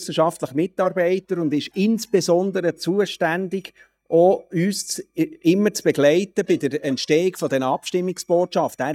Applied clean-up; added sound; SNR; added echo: neural mask model DeepFilterNet 3.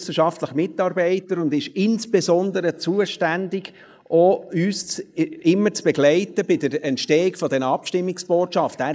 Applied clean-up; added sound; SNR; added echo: neural mask model Resemble Enhance denoiser.